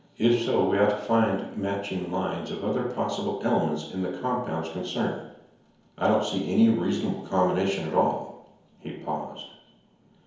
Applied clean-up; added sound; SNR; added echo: none; none; none; reverberation time 0.9 s.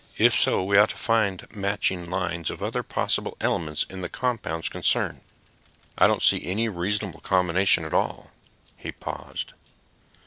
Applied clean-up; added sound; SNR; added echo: none; none; none; none.